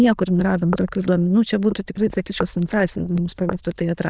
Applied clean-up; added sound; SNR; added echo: neural diffusion model UNIVERSE++.